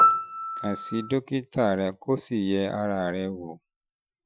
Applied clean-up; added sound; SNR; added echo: classical method Wiener filter.